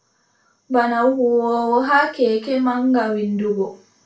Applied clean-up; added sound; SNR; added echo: none; none; none; reverberation time 0.3 s.